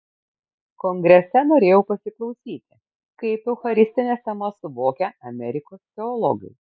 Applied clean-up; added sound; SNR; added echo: neural mask model Resemble Enhance denoiser.